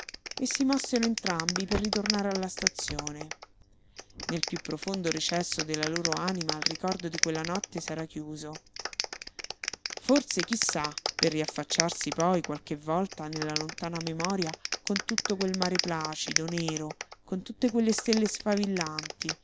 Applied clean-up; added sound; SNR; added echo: none; Clapping; 4 dB; none.